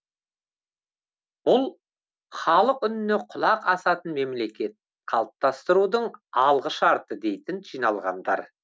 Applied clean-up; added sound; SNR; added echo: none; none; none; none.